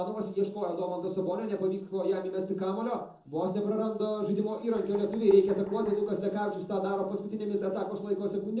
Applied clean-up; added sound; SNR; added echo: neural separator model SepFormer DNS4.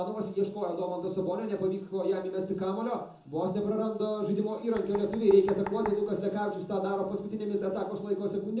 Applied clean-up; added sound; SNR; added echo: none; Knock; 16 dB; reverberation time 0.6 s.